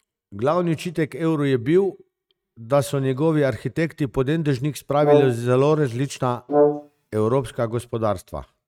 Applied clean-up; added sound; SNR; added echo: neural mask model RNNoise.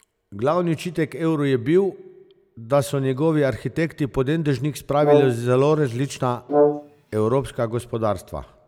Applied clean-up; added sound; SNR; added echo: none; Brass instrument; 1 dB; none.